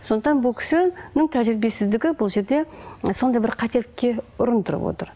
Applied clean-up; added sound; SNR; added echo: none; none; none; none.